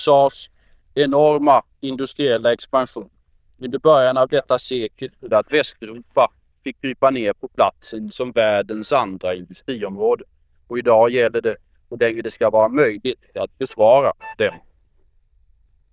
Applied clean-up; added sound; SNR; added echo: neural diffusion model UNIVERSE++.